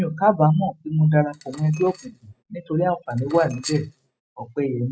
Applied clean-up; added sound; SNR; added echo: neural mask model RNNoise.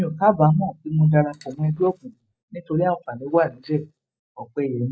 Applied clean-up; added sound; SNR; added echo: neural mask model DeepFilterNet 3.